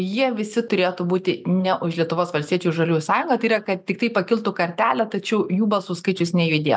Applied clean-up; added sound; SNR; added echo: none; none; none; none.